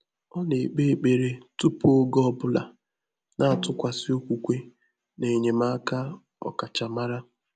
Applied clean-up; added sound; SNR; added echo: none; Snare drum; 14 dB; none.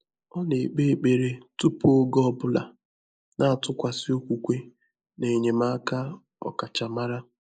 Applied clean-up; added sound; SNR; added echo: neural mask model Resemble Enhance denoiser.